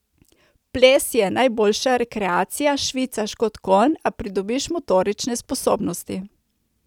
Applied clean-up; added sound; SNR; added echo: none; none; none; none.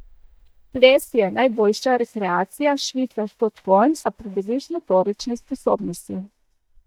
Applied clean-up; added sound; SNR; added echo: neural mask model DeepFilterNet 3.